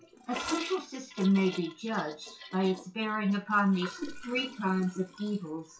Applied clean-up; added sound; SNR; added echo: classical method WPE with log-MMSE.